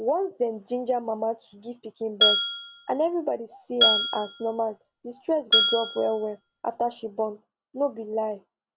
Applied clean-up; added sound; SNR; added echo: none; Glass; -2 dB; none.